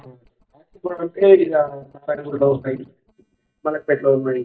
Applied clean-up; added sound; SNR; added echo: neural mask model DeepFilterNet 3.